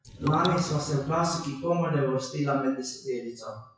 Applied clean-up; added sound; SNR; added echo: classical method WPE with log-MMSE.